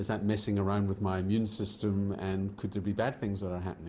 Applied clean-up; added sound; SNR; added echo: none; none; none; none.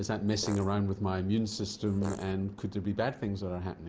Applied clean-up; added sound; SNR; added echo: none; Fart; 12 dB; none.